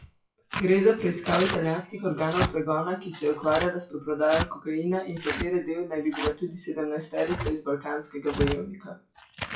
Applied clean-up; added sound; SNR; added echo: classical method WPE with log-MMSE.